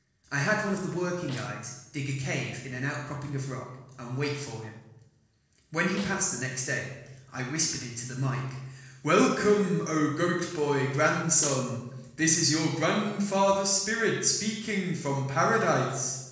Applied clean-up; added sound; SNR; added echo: neural separator model SepFormer DNS4.